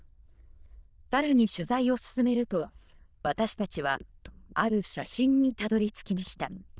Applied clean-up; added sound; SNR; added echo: neural diffusion model UNIVERSE++.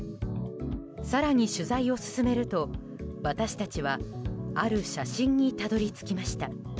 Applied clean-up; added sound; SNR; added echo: none; none; none; none.